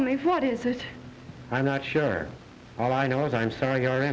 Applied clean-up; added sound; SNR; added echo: none; none; none; none.